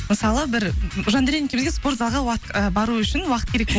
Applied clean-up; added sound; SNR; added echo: none; none; none; none.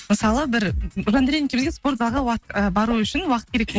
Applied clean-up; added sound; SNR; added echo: neural mask model RNNoise.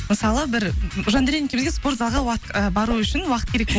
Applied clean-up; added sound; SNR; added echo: none; Whoosh, swoosh, swish; 11 dB; none.